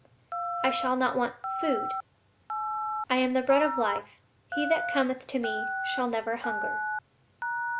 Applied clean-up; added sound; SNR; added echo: none; Telephone; 3 dB; none.